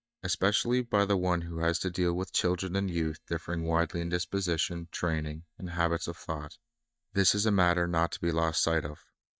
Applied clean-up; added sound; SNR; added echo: neural mask model DeepFilterNet 3.